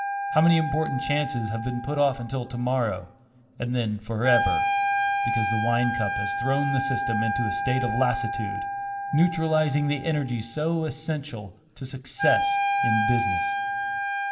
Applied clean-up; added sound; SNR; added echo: none; Wind instrument, woodwind instrument; 2 dB; reverberation time 0.7 s.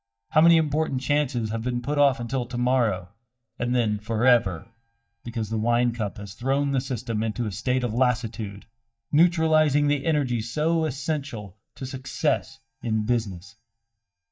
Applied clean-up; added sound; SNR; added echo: neural mask model DeepFilterNet 3.